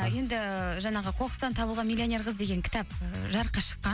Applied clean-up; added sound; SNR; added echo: none; none; none; none.